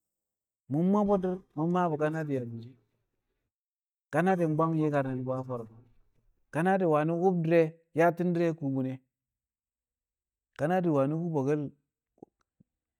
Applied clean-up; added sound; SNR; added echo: neural mask model DeepFilterNet 3.